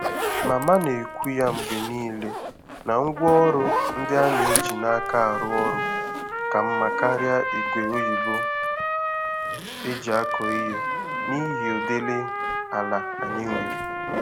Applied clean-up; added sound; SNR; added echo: none; Trumpet + Zipper (clothing); 1 dB; none.